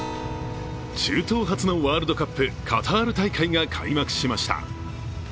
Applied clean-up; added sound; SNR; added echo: none; Acoustic guitar; 16 dB; none.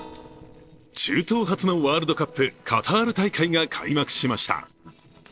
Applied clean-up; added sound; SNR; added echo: neural separator model SepFormer DNS4.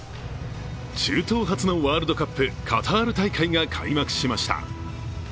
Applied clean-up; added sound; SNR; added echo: none; none; none; none.